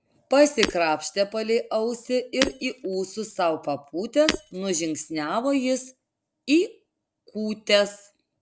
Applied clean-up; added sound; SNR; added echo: none; Shatter; 9 dB; none.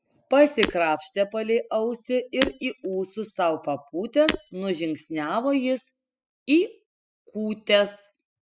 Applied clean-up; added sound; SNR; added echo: classical method spectral subtraction.